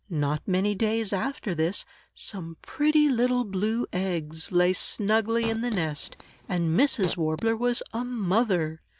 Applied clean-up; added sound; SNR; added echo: none; Fart; 15 dB; none.